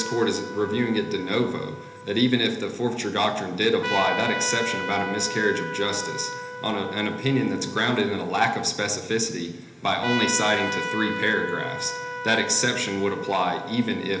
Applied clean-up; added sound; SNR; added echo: none; Trumpet; 8 dB; reverberation time 1.0 s.